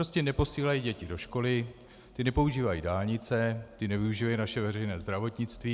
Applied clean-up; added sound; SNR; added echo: none; none; none; none.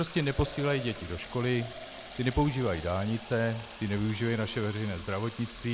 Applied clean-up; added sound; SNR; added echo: none; Fill (with liquid); 15 dB; none.